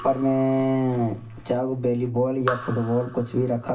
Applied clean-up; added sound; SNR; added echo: none; Raindrop / Drip; 15 dB; reverberation time 0.2 s.